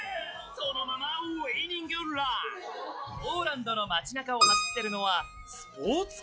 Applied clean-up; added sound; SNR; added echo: classical method log-MMSE.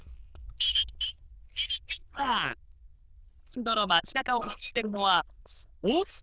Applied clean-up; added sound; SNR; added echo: neural diffusion model UNIVERSE++.